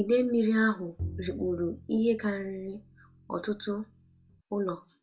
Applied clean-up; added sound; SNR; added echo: none; Bowed string instrument; 14 dB; reverberation time 0.2 s.